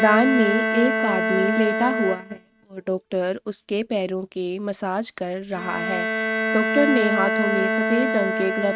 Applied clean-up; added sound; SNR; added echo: neural mask model RNNoise.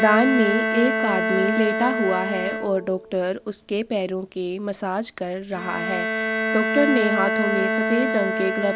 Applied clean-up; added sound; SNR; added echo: none; Bowed string instrument; 2 dB; none.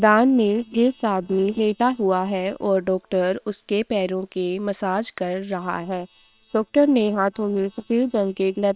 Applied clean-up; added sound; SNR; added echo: neural separator model SepFormer WHAM!.